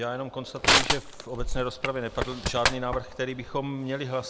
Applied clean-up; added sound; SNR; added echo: none; Crushing; -3 dB; none.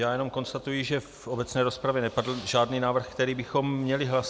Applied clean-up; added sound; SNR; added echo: none; none; none; none.